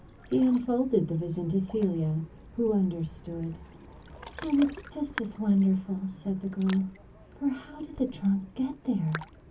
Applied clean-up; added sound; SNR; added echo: none; Ocean; 17 dB; reverberation time 0.3 s.